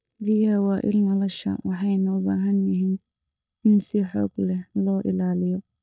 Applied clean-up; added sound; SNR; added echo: neural mask model DeepFilterNet 3.